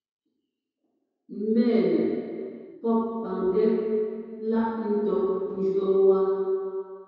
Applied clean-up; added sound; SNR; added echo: none; none; none; reverberation time 2.2 s.